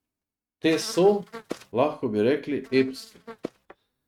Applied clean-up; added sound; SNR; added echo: neural mask model RNNoise.